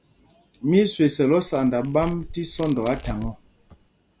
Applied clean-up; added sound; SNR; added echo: none; Tearing; 14 dB; none.